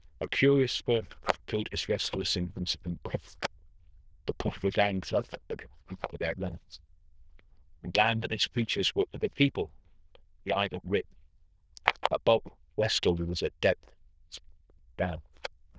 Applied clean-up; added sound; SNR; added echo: neural diffusion model UNIVERSE++.